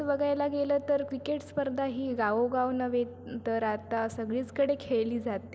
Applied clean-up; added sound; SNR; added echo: none; none; none; none.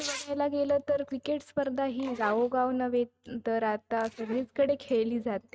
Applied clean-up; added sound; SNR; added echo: neural mask model RNNoise.